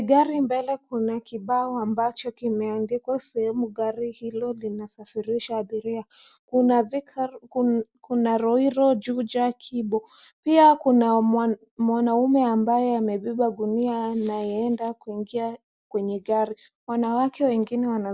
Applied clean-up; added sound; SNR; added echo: none; none; none; none.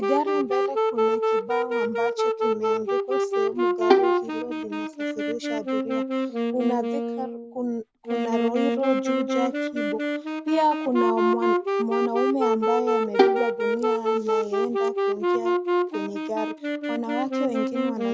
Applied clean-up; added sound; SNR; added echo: none; Bowed string instrument + Wind instrument, woodwind instrument; -5 dB; none.